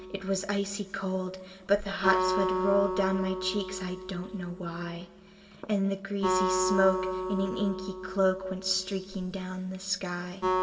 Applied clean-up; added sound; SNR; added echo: none; Acoustic guitar; 3 dB; reverberation time 1.4 s.